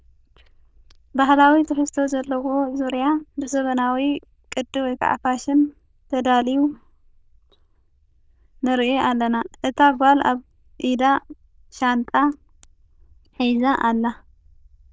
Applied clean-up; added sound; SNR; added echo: neural diffusion model UNIVERSE++.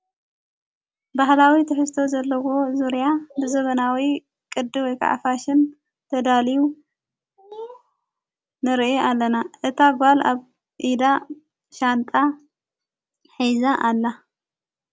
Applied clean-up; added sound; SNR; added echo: none; none; none; none.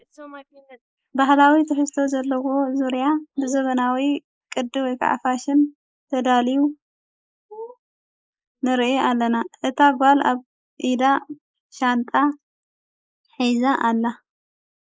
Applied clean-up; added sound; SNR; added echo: neural mask model Resemble Enhance denoiser.